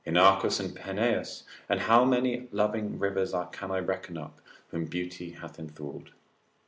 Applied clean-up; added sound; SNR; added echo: none; none; none; none.